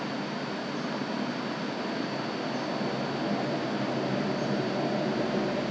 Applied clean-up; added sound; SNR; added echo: none; none; none; none.